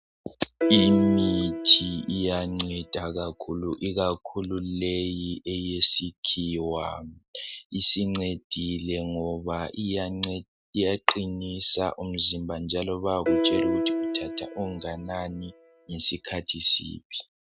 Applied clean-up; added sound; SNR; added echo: none; Piano; 3 dB; none.